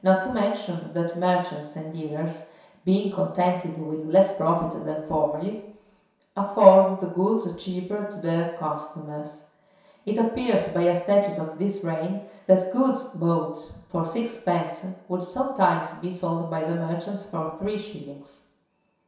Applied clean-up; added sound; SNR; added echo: none; none; none; reverberation time 0.7 s.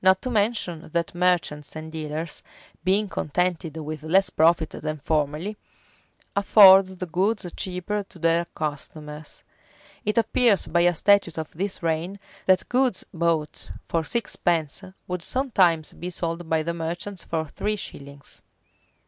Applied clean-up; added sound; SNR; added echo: none; none; none; none.